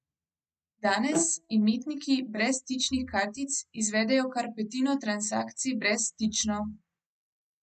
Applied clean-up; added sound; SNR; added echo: neural mask model RNNoise.